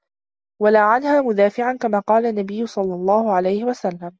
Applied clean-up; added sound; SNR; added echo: none; none; none; none.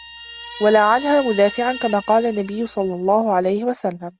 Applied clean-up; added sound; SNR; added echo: none; Guitar; 17 dB; none.